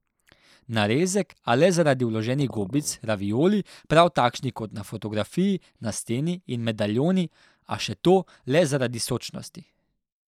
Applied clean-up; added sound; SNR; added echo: neural mask model Resemble Enhance denoiser.